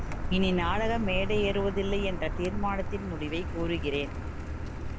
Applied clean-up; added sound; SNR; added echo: none; Car; 1 dB; none.